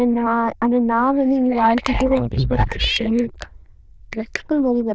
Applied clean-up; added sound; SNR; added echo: neural diffusion model UNIVERSE++.